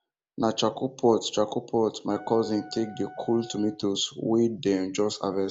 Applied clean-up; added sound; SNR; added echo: none; Wind instrument, woodwind instrument; 20 dB; none.